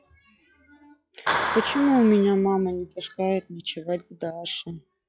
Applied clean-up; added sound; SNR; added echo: classical method log-MMSE.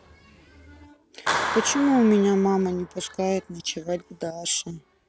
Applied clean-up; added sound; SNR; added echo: none; Clapping; 9 dB; none.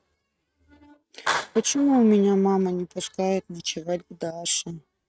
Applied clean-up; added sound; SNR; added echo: neural mask model RNNoise.